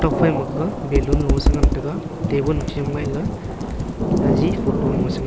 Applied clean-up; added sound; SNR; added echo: none; Computer keyboard + Thunder / Rain; -4 dB; none.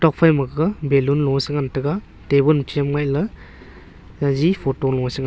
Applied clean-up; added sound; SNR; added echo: none; none; none; none.